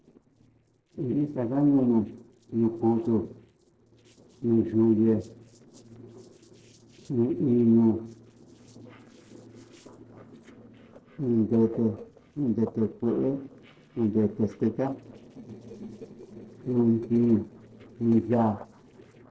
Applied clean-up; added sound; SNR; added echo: neural separator model SepFormer DNS4.